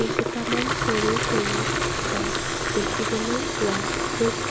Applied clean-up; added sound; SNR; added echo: none; Fill (with liquid) / Water tap, faucet; -4 dB; none.